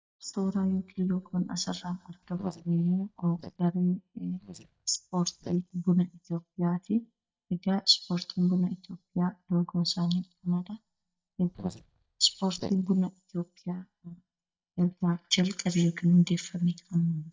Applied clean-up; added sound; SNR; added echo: neural mask model DeepFilterNet 3.